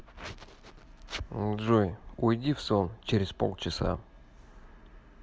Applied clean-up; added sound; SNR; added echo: none; none; none; none.